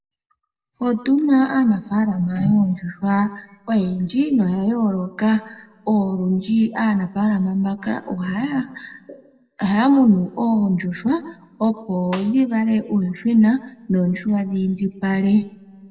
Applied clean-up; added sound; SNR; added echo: none; Snare drum; 17 dB; reverberation time 0.8 s.